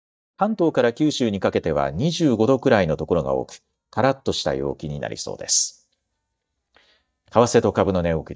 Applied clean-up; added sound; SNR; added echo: neural mask model DeepFilterNet 3.